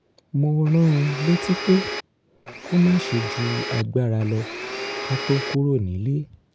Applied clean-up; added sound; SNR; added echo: none; Domestic sounds, home sounds; 8 dB; none.